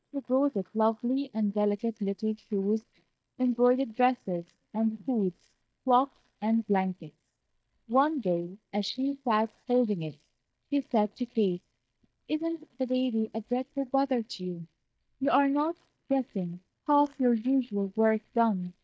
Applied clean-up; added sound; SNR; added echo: neural mask model DeepFilterNet 3.